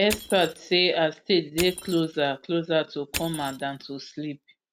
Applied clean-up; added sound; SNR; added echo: none; Crushing; 14 dB; none.